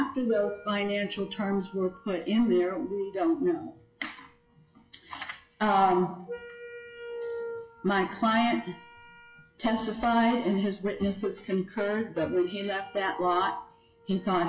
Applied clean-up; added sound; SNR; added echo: classical method WPE with log-MMSE.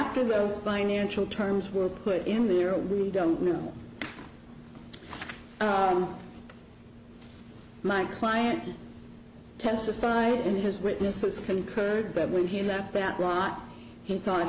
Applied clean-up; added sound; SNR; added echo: none; none; none; none.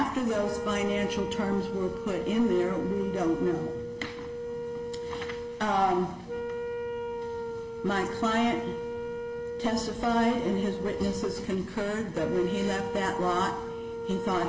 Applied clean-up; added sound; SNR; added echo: none; Wind instrument, woodwind instrument; 6 dB; reverberation time 1.4 s.